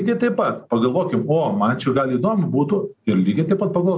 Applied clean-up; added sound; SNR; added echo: none; none; none; none.